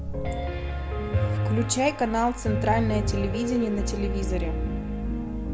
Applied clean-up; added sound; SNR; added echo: none; Piano; -1 dB; none.